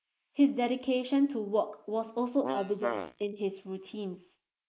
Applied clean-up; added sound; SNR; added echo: neural mask model Resemble Enhance denoiser.